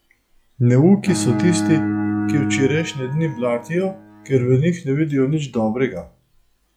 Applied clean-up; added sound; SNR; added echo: classical method log-MMSE.